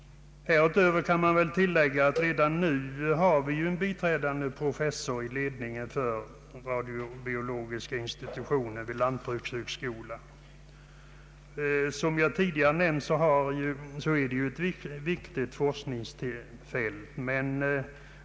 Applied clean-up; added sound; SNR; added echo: none; Cowbell; 10 dB; none.